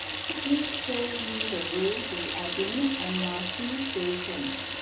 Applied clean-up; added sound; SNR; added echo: none; Sink (filling or washing) / Water tap, faucet; -2 dB; reverberation time 0.4 s.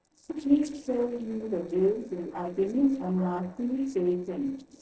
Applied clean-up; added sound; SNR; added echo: neural separator model SepFormer DNS4.